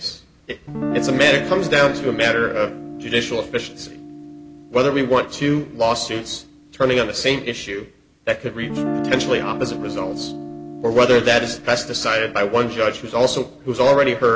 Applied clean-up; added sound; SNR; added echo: none; Guitar; 10 dB; none.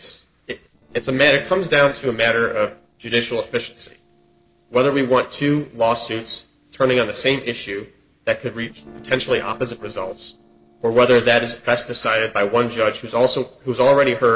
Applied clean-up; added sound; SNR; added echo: neural separator model SepFormer DNS4.